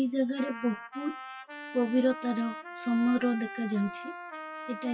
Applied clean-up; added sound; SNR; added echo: classical method WPE with log-MMSE.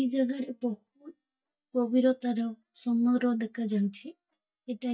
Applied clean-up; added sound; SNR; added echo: neural mask model DeepFilterNet 3.